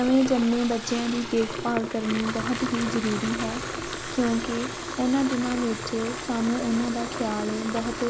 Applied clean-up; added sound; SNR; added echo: none; Fill (with liquid) / Water tap, faucet; 6 dB; none.